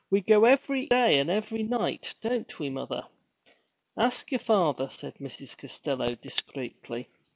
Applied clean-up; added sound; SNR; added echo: none; none; none; none.